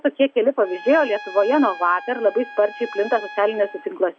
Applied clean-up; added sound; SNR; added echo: none; Trumpet; 16 dB; none.